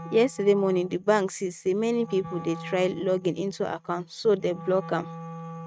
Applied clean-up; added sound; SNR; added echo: neural mask model RNNoise.